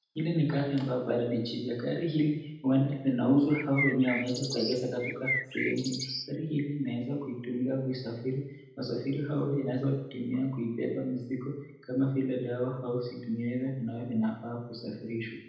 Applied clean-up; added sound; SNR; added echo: none; Bird; 5 dB; reverberation time 0.8 s.